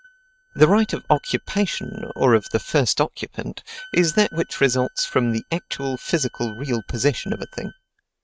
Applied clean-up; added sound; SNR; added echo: neural mask model RNNoise.